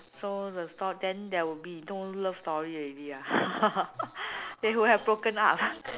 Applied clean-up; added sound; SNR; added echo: none; none; none; none.